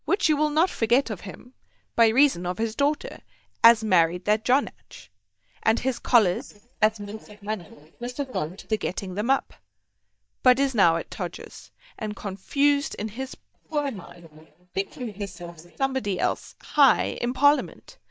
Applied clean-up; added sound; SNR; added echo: neural mask model DeepFilterNet 3.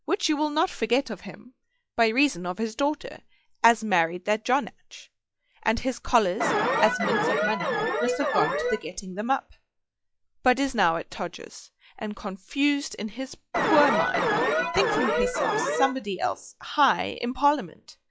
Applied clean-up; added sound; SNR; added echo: classical method log-MMSE.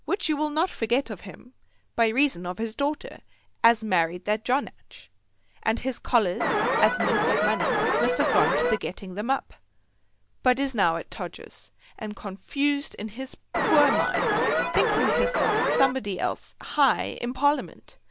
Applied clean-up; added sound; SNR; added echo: none; Alarm; -3 dB; none.